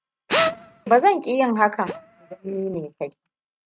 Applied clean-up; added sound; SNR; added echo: neural mask model RNNoise.